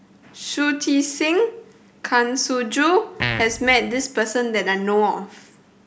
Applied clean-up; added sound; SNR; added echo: none; Fart; 6 dB; none.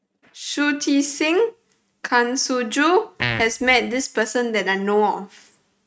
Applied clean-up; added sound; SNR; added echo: neural mask model RNNoise.